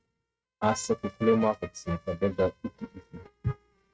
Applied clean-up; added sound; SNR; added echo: neural mask model RNNoise.